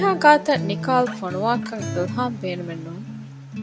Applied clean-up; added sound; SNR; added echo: none; Acoustic guitar; 8 dB; none.